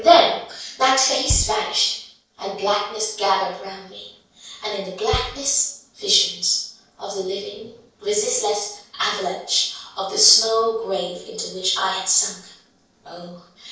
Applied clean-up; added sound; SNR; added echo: neural separator model SepFormer DNS4.